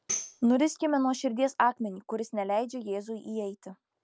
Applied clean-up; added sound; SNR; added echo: none; Tambourine; 11 dB; none.